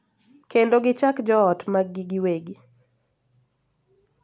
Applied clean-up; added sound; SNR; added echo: none; none; none; none.